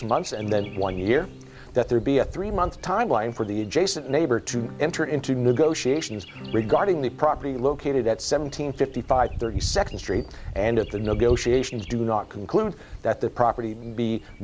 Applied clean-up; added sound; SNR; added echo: none; Bird vocalization, bird call, bird song + Acoustic guitar / Strum; 13 dB; none.